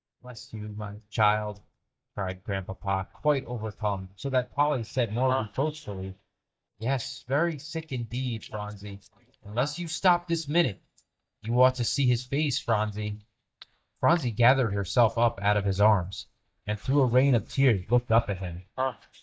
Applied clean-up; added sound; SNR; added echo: neural mask model DeepFilterNet 3.